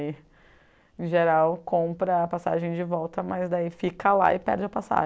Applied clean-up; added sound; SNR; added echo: none; none; none; none.